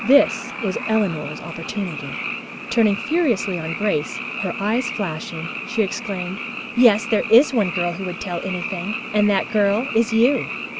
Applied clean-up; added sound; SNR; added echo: none; Frog; 8 dB; none.